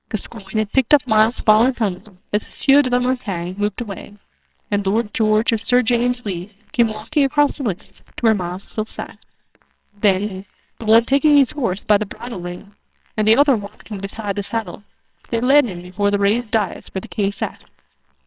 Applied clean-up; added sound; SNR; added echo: neural separator model SepFormer WHAMR!.